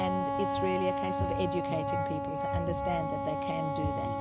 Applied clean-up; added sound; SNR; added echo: none; Wind instrument, woodwind instrument; -1 dB; none.